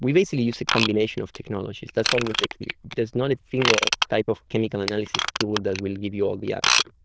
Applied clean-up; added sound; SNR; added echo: neural diffusion model UNIVERSE++.